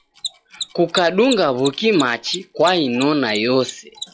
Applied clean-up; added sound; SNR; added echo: classical method log-MMSE.